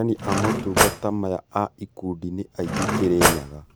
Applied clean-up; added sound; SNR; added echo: none; Cutlery, silverware / Drawer open or close; -2 dB; none.